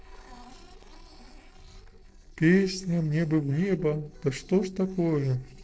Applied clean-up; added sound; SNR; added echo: neural separator model SepFormer DNS4.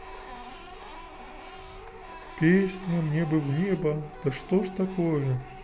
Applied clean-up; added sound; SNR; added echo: none; Printer; 16 dB; reverberation time 0.6 s.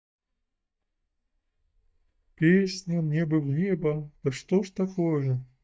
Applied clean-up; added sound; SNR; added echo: neural mask model DeepFilterNet 3.